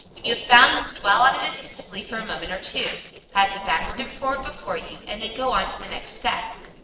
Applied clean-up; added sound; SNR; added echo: neural separator model SepFormer DNS4.